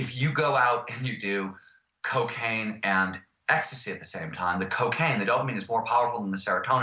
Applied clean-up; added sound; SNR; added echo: none; none; none; none.